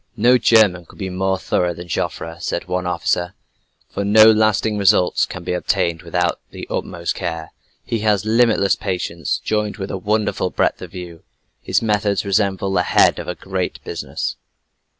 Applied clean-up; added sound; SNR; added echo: none; none; none; none.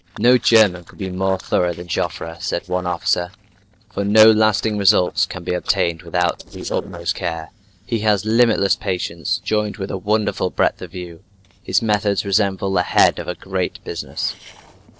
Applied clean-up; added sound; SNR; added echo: neural separator model SepFormer DNS4.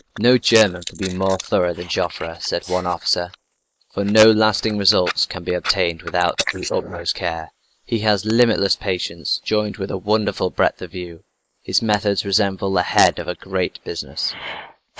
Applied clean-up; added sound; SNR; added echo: neural mask model Resemble Enhance denoiser.